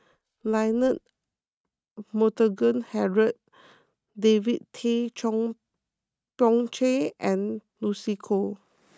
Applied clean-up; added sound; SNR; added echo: neural mask model RNNoise.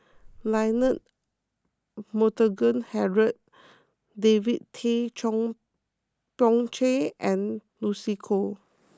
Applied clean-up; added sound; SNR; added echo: neural mask model Resemble Enhance denoiser.